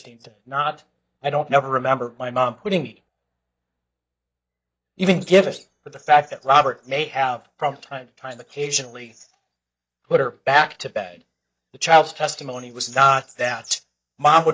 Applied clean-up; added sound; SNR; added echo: neural mask model DeepFilterNet 3.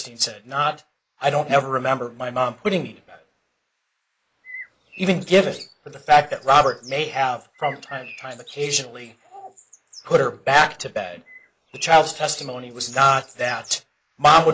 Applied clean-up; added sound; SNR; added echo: neural mask model Resemble Enhance denoiser.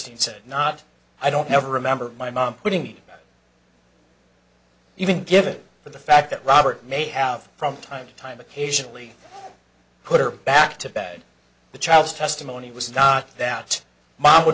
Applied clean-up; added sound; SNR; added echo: none; none; none; none.